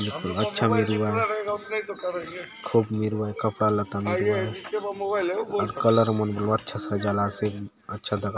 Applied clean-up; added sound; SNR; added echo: none; none; none; none.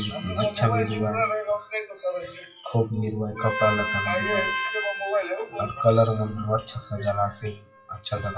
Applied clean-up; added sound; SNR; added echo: classical method WPE with log-MMSE.